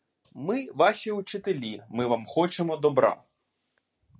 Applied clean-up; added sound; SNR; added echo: none; none; none; none.